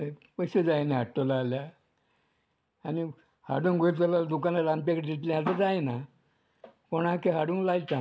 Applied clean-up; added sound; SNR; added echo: none; none; none; none.